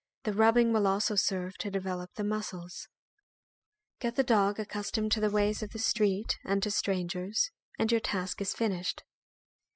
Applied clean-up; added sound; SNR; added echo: classical method spectral subtraction.